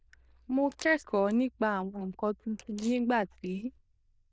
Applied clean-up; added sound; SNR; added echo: neural diffusion model UNIVERSE++.